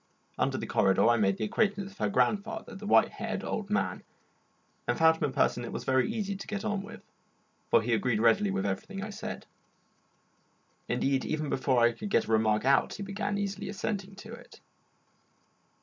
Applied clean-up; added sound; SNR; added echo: none; none; none; none.